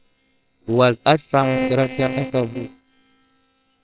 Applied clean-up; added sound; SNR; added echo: neural separator model SepFormer WHAMR!.